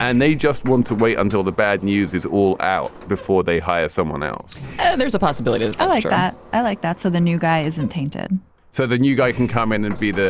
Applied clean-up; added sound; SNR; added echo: none; Sliding door; 15 dB; none.